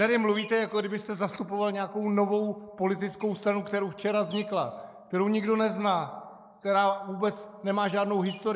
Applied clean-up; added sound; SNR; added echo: neural mask model Resemble Enhance denoiser.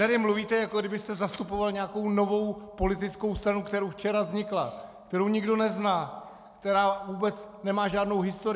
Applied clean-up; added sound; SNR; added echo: none; none; none; none.